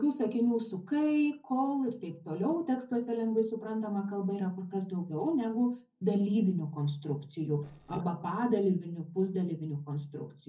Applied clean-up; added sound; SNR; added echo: neural separator model SepFormer DNS4.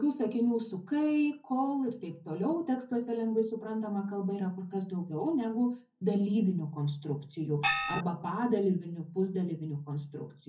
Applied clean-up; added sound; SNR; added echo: none; Gong; -2 dB; reverberation time 0.4 s.